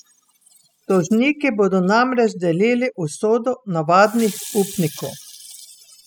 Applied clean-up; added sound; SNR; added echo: classical method spectral subtraction.